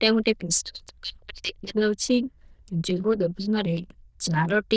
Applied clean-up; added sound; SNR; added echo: neural diffusion model UNIVERSE++.